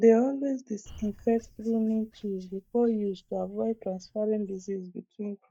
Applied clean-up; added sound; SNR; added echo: neural mask model DeepFilterNet 3.